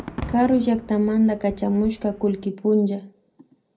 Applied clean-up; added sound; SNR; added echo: none; Fireworks; 17 dB; reverberation time 0.2 s.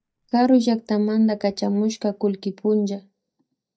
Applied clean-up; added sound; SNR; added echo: neural mask model DeepFilterNet 3.